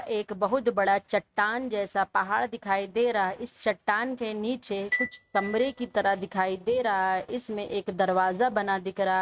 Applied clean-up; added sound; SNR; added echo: neural mask model RNNoise.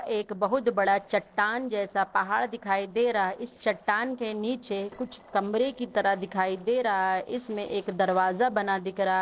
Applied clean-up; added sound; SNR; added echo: neural separator model SepFormer DNS4.